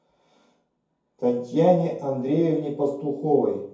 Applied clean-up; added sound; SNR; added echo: none; none; none; reverberation time 0.6 s.